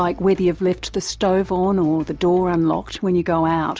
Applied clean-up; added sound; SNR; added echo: none; none; none; none.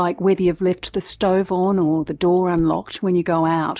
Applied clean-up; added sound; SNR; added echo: neural mask model DeepFilterNet 3.